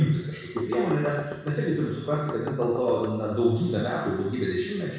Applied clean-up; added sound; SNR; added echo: none; Knock; 11 dB; reverberation time 1.1 s.